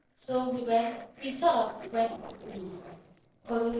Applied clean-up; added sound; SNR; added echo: neural separator model SepFormer DNS4.